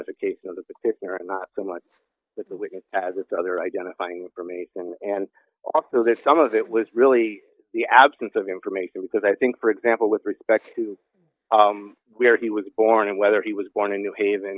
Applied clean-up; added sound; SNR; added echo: neural mask model DeepFilterNet 3.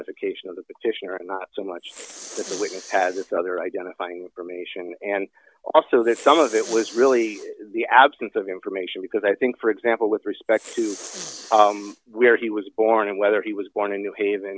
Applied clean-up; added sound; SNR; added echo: none; Respiratory sounds; 18 dB; none.